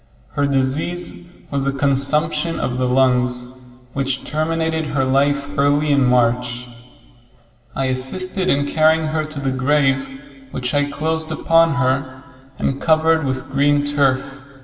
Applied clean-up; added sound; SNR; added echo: none; none; none; reverberation time 1.8 s.